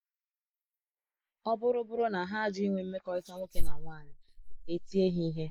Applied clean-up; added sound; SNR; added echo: neural mask model Resemble Enhance denoiser.